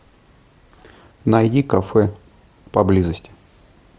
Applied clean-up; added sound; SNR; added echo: none; none; none; none.